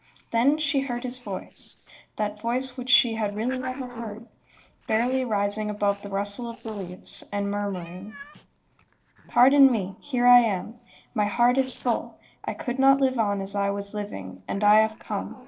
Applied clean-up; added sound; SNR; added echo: neural separator model SepFormer DNS4.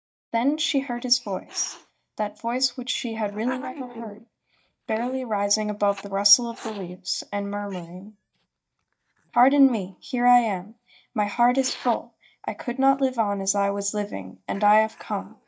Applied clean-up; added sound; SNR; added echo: neural mask model DeepFilterNet 3.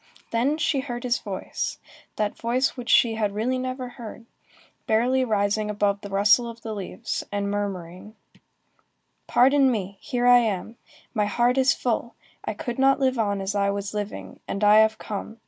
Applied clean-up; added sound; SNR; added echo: none; none; none; none.